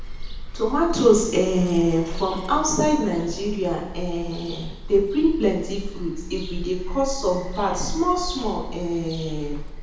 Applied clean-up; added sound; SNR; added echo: none; Bird vocalization, bird call, bird song; 7 dB; reverberation time 0.9 s.